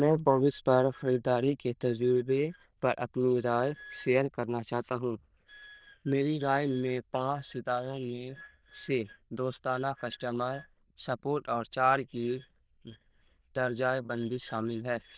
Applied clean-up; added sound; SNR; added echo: neural diffusion model UNIVERSE++.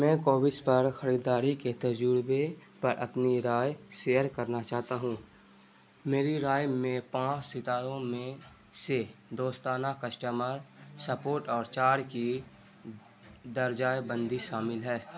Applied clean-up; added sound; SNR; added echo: none; none; none; none.